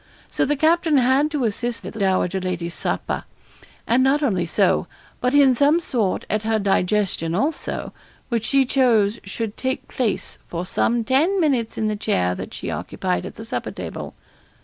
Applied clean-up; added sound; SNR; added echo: none; none; none; none.